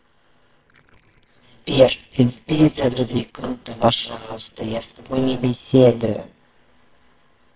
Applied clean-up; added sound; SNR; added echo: neural separator model SepFormer WHAMR!.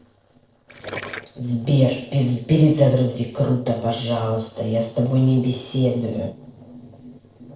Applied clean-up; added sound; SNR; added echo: neural separator model SepFormer DNS4.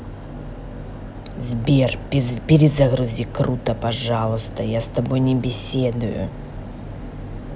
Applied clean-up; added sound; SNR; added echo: none; none; none; none.